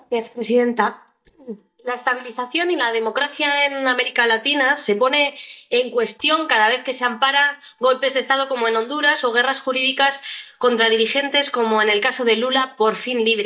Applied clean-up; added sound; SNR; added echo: neural mask model DeepFilterNet 3.